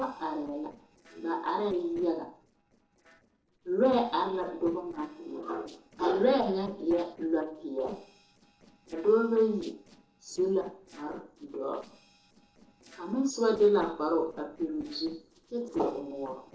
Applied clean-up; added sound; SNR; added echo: neural separator model SepFormer DNS4.